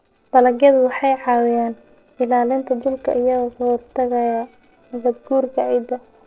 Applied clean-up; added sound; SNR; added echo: neural separator model SepFormer DNS4.